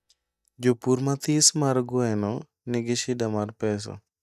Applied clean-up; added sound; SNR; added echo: neural mask model DeepFilterNet 3.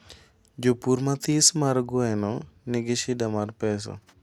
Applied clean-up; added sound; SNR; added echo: none; none; none; none.